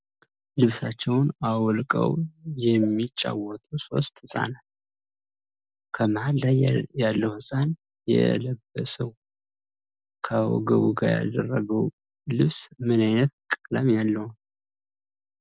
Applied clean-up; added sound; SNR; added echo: none; none; none; none.